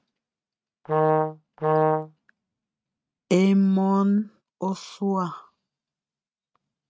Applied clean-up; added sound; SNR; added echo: neural mask model RNNoise.